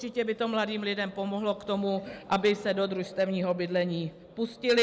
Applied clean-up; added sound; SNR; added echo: none; none; none; none.